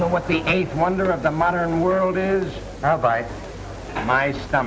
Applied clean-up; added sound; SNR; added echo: none; none; none; none.